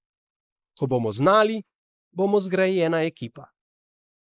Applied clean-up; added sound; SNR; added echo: neural mask model Resemble Enhance denoiser.